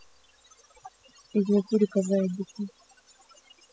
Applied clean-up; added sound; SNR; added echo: classical method spectral subtraction.